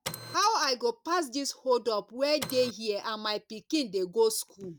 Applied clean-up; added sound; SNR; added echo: none; Printer; 8 dB; none.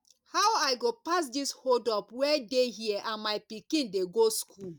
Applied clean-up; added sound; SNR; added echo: none; none; none; none.